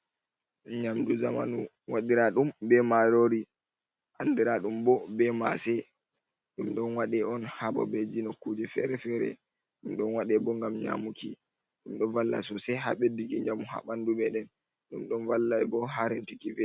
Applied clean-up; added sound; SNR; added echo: none; none; none; none.